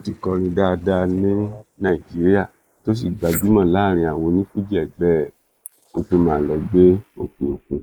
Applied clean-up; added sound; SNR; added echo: neural mask model Resemble Enhance denoiser.